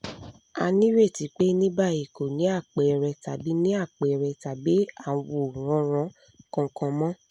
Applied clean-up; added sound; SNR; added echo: none; none; none; none.